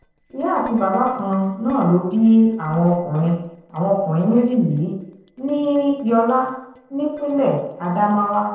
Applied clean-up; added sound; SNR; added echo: neural separator model SepFormer DNS4.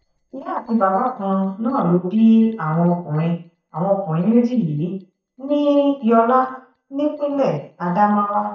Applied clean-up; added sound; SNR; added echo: neural mask model DeepFilterNet 3.